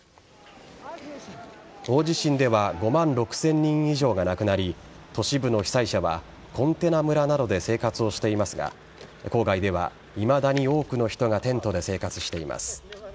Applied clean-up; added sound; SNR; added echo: none; none; none; none.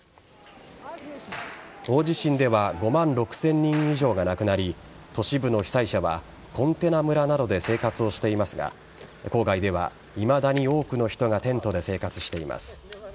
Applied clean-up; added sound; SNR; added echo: none; Clapping; 19 dB; none.